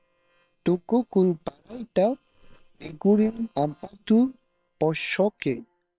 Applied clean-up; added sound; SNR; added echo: neural separator model SepFormer WHAM!.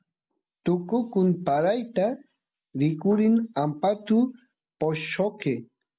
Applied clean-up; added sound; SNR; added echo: none; none; none; none.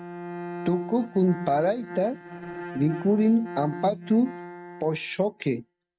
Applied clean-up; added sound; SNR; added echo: neural mask model RNNoise.